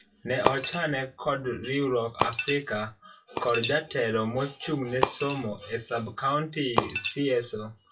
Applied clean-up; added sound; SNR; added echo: classical method WPE with log-MMSE.